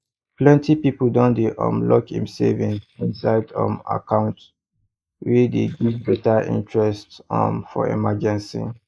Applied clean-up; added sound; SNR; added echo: neural mask model Resemble Enhance denoiser.